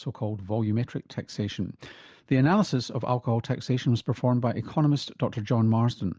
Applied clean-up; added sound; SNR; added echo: none; none; none; none.